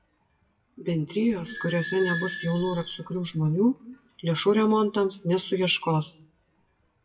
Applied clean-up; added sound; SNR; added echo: classical method WPE with log-MMSE.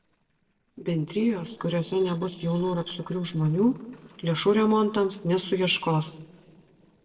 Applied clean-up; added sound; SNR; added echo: neural separator model SepFormer DNS4.